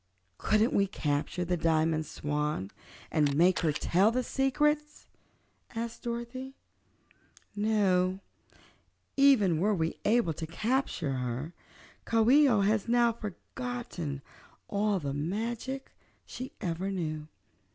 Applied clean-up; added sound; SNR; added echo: none; Camera; 14 dB; none.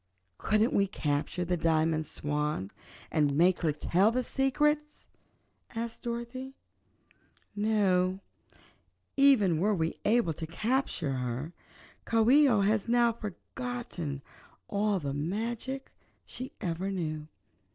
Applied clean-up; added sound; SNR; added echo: neural separator model SepFormer DNS4.